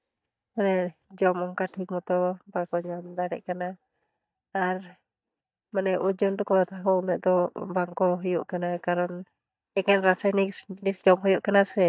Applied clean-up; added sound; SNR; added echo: neural mask model DeepFilterNet 3.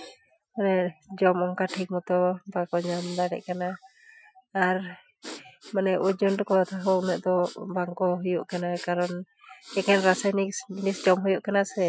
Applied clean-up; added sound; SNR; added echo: classical method Wiener filter.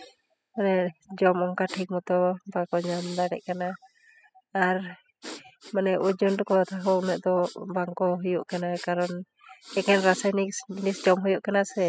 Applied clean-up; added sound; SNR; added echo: classical method spectral subtraction.